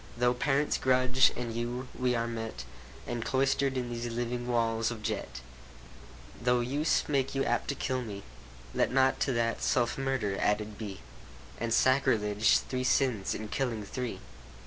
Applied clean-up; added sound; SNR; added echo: none; none; none; none.